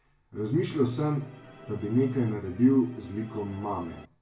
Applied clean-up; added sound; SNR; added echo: none; Musical instrument; 20 dB; reverberation time 0.2 s.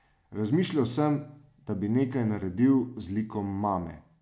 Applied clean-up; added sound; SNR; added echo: none; none; none; none.